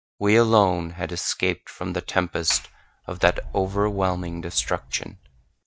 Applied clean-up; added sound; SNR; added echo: neural mask model DeepFilterNet 3.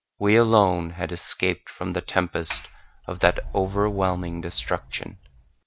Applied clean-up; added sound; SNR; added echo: none; Sliding door; 13 dB; none.